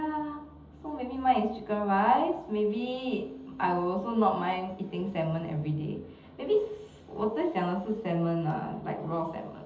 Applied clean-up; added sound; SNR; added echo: none; none; none; reverberation time 1.2 s.